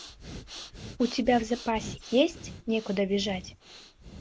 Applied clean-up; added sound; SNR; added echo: none; Breathing; 14 dB; none.